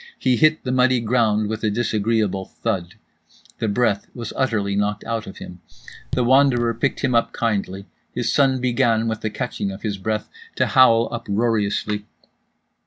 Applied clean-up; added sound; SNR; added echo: none; Raindrop / Drip; 12 dB; none.